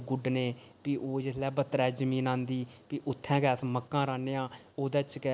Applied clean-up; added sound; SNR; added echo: none; none; none; none.